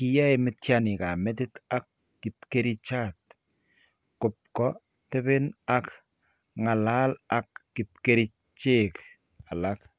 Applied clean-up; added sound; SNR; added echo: none; none; none; none.